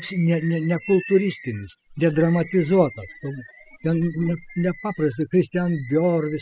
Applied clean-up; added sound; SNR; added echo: classical method spectral subtraction.